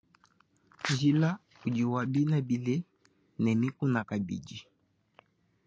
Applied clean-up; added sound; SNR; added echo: none; none; none; none.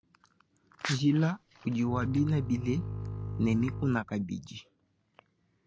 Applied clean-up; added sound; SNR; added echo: none; Bowed string instrument; 6 dB; none.